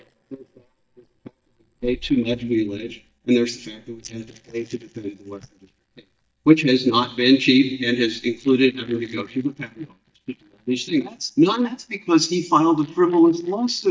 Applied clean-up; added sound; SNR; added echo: neural mask model DeepFilterNet 3.